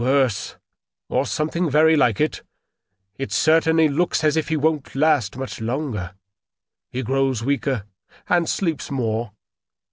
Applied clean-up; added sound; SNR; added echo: none; none; none; none.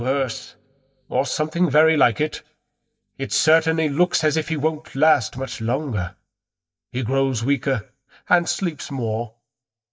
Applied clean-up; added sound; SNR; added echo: neural mask model DeepFilterNet 3.